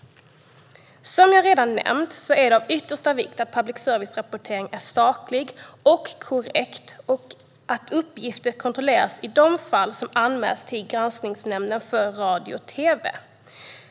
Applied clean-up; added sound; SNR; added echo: none; none; none; none.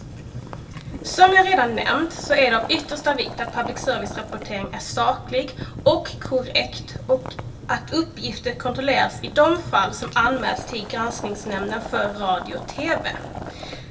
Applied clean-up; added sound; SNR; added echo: none; Boiling; 12 dB; reverberation time 0.2 s.